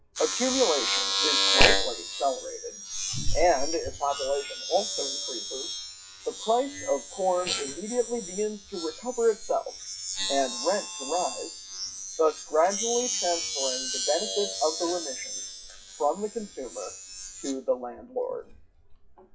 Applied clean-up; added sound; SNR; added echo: classical method WPE with log-MMSE.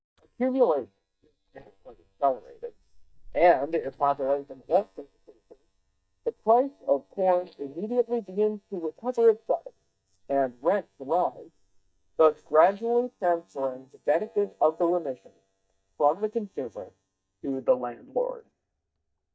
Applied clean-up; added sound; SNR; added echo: neural mask model DeepFilterNet 3.